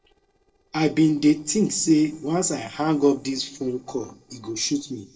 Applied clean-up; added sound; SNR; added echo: neural separator model SepFormer DNS4.